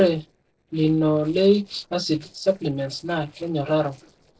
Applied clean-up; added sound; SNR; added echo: neural separator model SepFormer DNS4.